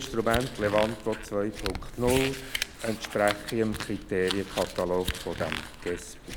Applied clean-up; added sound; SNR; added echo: none; Crumpling, crinkling; 7 dB; none.